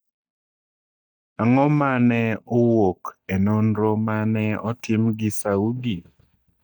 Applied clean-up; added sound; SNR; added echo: neural mask model DeepFilterNet 3.